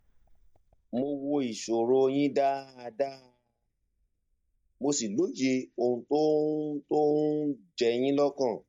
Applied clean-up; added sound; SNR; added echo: neural mask model DeepFilterNet 3.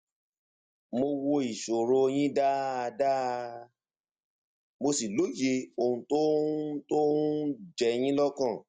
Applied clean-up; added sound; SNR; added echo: none; none; none; none.